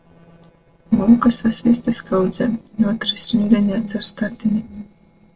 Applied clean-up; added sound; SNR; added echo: neural separator model SepFormer DNS4.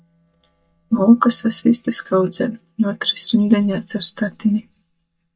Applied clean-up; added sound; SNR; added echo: neural mask model DeepFilterNet 3.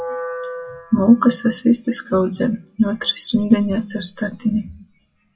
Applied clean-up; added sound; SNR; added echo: classical method WPE with log-MMSE.